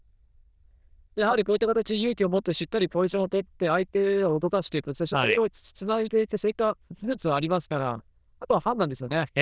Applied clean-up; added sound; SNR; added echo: neural diffusion model UNIVERSE++.